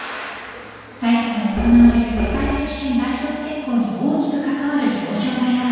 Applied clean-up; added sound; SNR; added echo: none; Telephone; 8 dB; reverberation time 1.9 s.